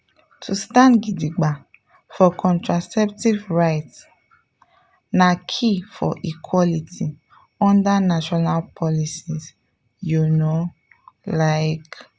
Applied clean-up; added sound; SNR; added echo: none; none; none; none.